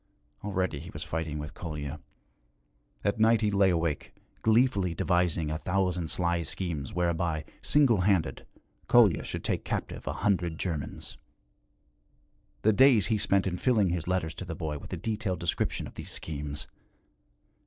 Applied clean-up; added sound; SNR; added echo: neural separator model SepFormer DNS4.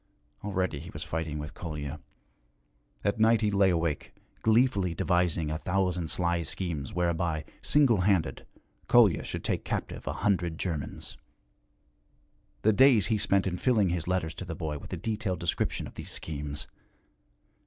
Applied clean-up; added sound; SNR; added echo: none; none; none; none.